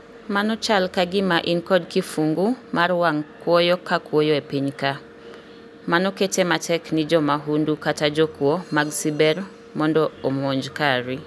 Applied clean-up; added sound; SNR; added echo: none; none; none; none.